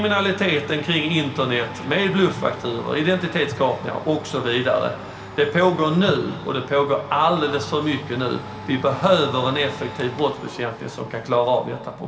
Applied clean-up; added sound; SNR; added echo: none; Domestic sounds, home sounds; 15 dB; reverberation time 2.8 s.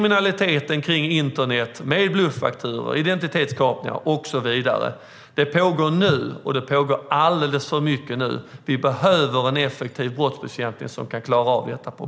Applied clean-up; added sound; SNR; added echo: none; none; none; none.